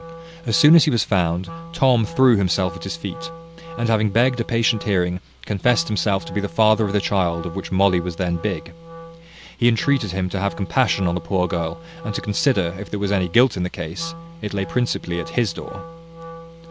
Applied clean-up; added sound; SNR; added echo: none; Wind instrument, woodwind instrument; 16 dB; none.